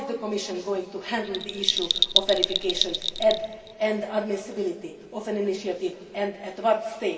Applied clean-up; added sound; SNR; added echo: none; Bell; -1 dB; reverberation time 2.2 s.